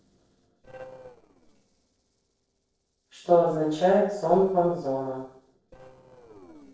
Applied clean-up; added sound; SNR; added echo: neural separator model SepFormer DNS4.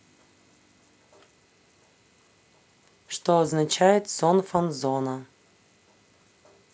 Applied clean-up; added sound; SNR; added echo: none; none; none; none.